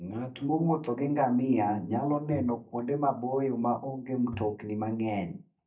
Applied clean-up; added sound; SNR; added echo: neural mask model DeepFilterNet 3.